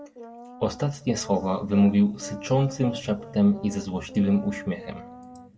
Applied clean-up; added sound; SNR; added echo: none; Brass instrument; 16 dB; reverberation time 1.4 s.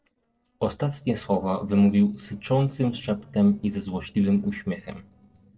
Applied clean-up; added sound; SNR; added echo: neural separator model SepFormer DNS4.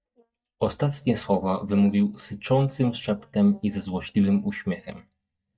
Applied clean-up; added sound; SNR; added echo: neural mask model DeepFilterNet 3.